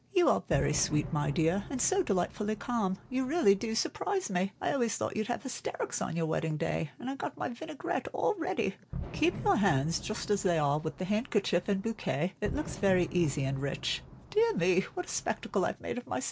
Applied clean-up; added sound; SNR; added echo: none; Fireworks; 13 dB; none.